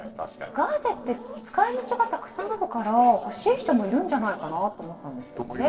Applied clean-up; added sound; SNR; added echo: neural separator model SepFormer DNS4.